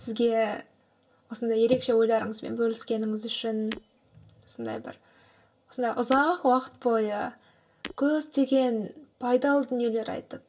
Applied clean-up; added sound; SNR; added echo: none; Shatter; 20 dB; reverberation time 0.2 s.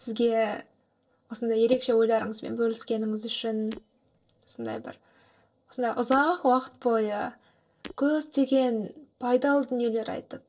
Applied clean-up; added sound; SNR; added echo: neural separator model SepFormer DNS4.